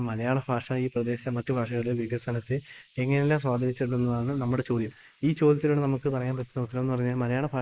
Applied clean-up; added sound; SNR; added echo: neural mask model Resemble Enhance denoiser.